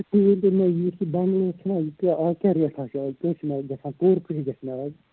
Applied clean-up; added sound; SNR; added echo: none; none; none; none.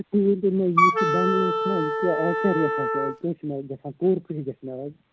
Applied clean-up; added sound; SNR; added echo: none; Wind instrument, woodwind instrument; -2 dB; none.